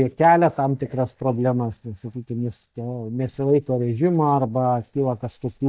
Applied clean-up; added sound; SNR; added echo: neural mask model DeepFilterNet 3.